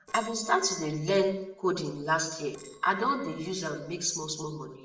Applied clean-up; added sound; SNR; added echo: neural separator model SepFormer DNS4.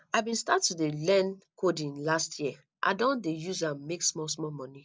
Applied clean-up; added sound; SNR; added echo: none; none; none; none.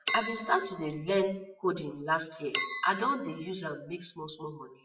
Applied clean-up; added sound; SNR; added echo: classical method WPE with log-MMSE.